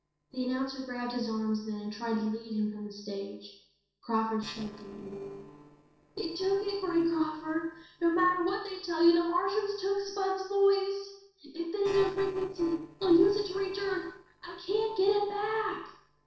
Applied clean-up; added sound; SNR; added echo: neural separator model SepFormer DNS4.